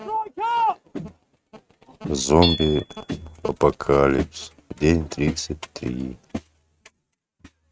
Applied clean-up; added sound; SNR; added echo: neural mask model RNNoise.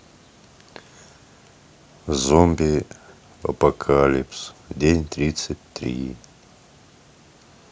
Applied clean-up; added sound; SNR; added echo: none; none; none; none.